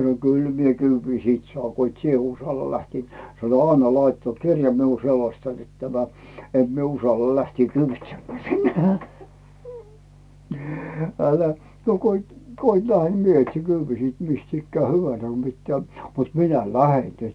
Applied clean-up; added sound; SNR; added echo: none; none; none; none.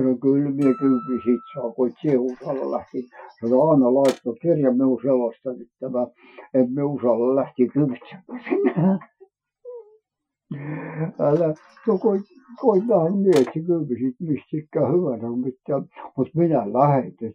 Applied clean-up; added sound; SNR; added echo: classical method Wiener filter.